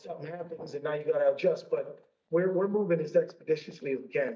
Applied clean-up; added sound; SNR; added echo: neural mask model DeepFilterNet 3.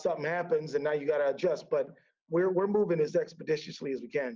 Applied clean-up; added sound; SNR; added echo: none; none; none; none.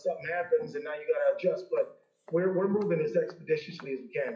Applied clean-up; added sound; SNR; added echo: classical method WPE with log-MMSE.